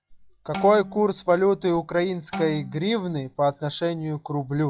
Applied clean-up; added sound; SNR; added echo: classical method log-MMSE.